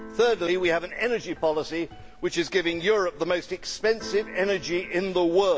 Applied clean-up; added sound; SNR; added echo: none; Keyboard (musical); 18 dB; none.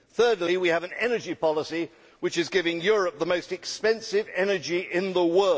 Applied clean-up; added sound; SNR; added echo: none; none; none; none.